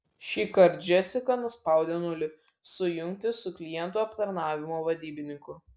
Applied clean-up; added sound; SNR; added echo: none; none; none; none.